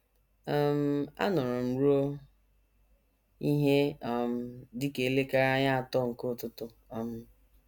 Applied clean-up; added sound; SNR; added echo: none; none; none; none.